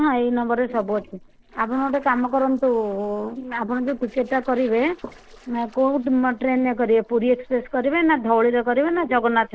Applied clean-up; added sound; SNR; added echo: neural separator model SepFormer DNS4.